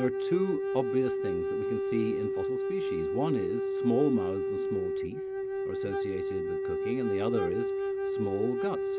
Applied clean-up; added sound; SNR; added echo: none; Wind instrument, woodwind instrument; -2 dB; none.